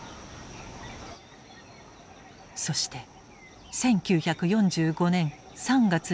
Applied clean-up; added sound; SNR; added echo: none; none; none; none.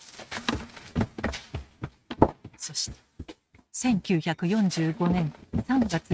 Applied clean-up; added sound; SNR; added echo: neural mask model RNNoise.